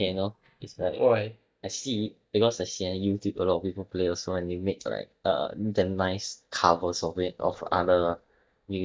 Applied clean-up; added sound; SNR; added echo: neural mask model DeepFilterNet 3.